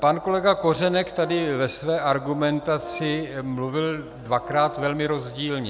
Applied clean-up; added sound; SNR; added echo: none; Brass instrument; 16 dB; none.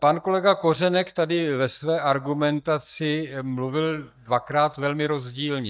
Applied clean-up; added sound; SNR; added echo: neural mask model DeepFilterNet 3.